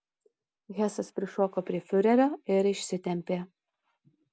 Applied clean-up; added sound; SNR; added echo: none; none; none; none.